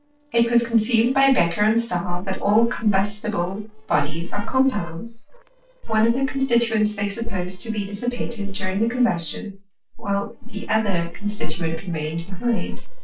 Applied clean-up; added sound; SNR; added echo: neural separator model SepFormer DNS4.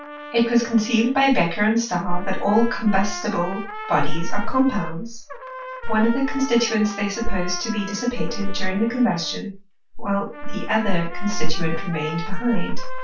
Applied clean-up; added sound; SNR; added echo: none; Trumpet; 17 dB; reverberation time 0.2 s.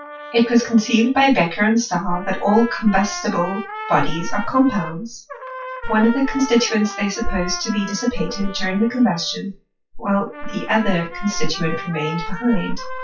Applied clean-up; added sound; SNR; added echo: classical method WPE with log-MMSE.